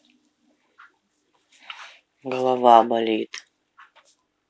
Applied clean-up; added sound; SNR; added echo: none; none; none; none.